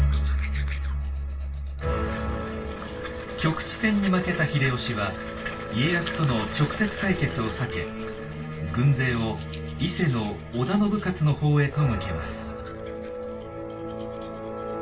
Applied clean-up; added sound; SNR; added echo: none; Domestic sounds, home sounds; 20 dB; reverberation time 0.2 s.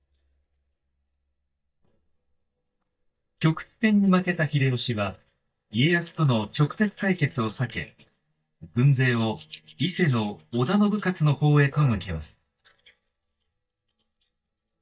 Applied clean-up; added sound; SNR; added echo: neural mask model DeepFilterNet 3.